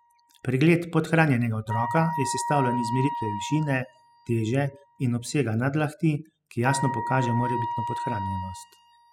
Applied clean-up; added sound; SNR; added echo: classical method spectral subtraction.